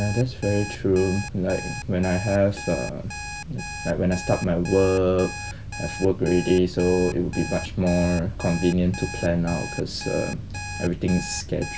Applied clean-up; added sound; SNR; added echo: none; Alarm; 13 dB; none.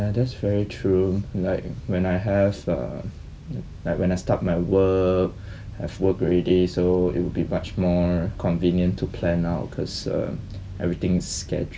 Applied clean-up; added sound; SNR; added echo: none; none; none; none.